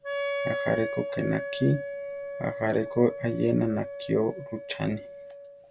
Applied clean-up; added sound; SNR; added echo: none; Wind instrument, woodwind instrument; 6 dB; none.